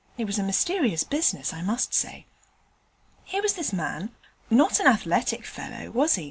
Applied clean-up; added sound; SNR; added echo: none; none; none; none.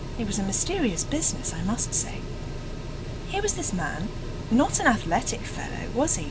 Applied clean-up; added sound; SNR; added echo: none; Mechanical fan; 5 dB; none.